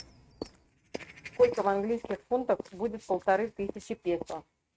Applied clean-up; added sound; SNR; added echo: neural mask model RNNoise.